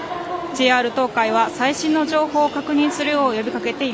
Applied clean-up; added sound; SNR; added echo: none; none; none; none.